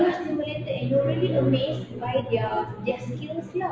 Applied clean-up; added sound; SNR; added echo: none; none; none; none.